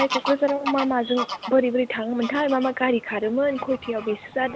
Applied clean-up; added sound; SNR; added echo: none; Bird vocalization, bird call, bird song / Fowl; 11 dB; none.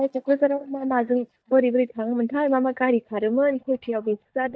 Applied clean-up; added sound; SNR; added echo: neural mask model DeepFilterNet 3.